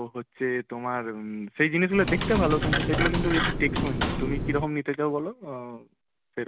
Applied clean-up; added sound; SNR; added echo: none; Computer keyboard + Glass; 3 dB; none.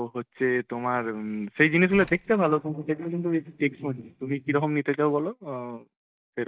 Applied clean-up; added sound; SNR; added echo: neural mask model DeepFilterNet 3.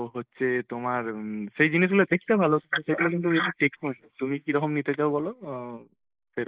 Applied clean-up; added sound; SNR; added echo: neural mask model Resemble Enhance denoiser.